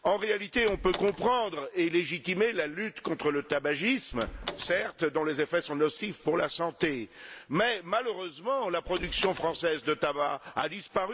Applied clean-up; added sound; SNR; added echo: none; Door; 11 dB; none.